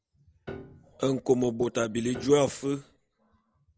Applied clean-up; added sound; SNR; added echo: none; Piano; 18 dB; none.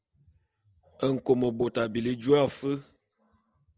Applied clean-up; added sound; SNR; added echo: none; none; none; none.